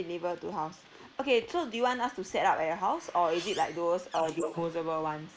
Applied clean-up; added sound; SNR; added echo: neural mask model Resemble Enhance denoiser.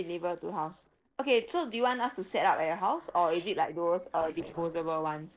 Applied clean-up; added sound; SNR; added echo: neural separator model SepFormer DNS4.